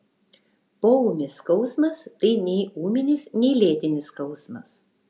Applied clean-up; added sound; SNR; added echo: none; none; none; none.